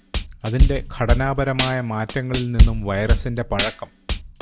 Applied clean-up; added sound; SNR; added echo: none; Tambourine / Drum / Drum kit; -3 dB; none.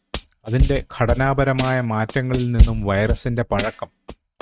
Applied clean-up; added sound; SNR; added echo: neural mask model RNNoise.